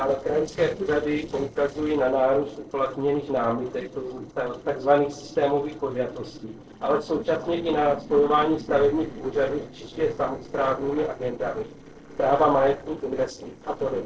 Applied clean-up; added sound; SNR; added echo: neural separator model SepFormer DNS4.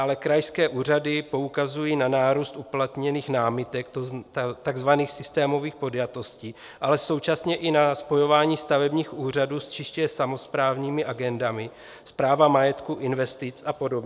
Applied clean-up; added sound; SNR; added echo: none; none; none; none.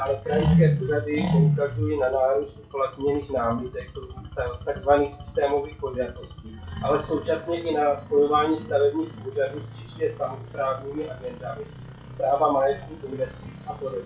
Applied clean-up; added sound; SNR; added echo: classical method WPE with log-MMSE.